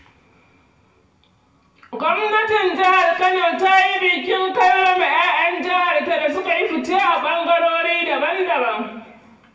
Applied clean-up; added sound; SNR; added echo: none; none; none; reverberation time 1.0 s.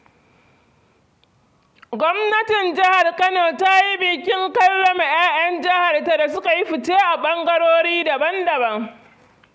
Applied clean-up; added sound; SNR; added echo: none; none; none; none.